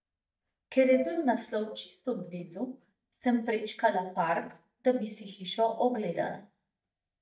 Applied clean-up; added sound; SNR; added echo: neural mask model DeepFilterNet 3.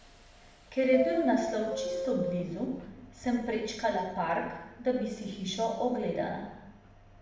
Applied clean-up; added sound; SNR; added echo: none; Subway, metro, underground; 9 dB; reverberation time 0.9 s.